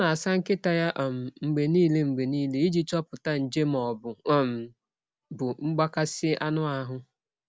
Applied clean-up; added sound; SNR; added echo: none; none; none; none.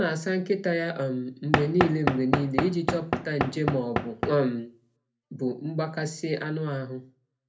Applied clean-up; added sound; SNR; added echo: none; Knock / Wood; 1 dB; reverberation time 0.3 s.